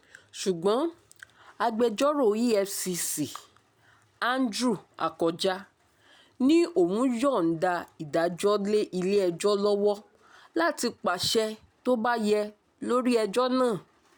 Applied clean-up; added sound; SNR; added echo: none; none; none; none.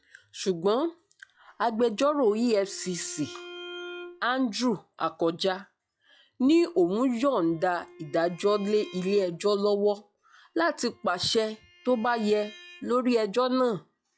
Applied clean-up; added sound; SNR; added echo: classical method log-MMSE.